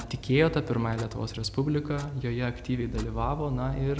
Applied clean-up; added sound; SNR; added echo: none; Clock; 10 dB; none.